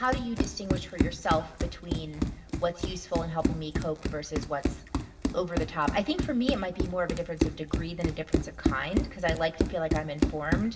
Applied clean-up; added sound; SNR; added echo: none; Run; -1 dB; reverberation time 0.7 s.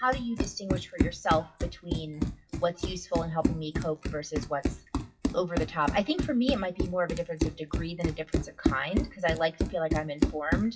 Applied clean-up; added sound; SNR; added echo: classical method WPE with log-MMSE.